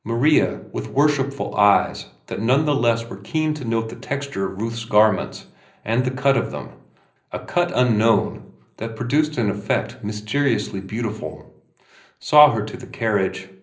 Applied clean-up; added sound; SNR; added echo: none; none; none; reverberation time 0.5 s.